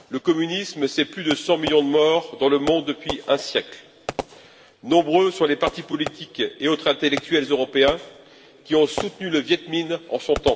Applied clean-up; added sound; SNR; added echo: none; Fireworks; 14 dB; reverberation time 1.9 s.